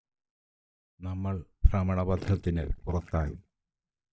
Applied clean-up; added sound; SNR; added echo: neural mask model DeepFilterNet 3.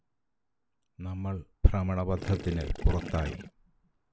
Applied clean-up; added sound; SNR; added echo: none; Gurgling / Liquid; 10 dB; none.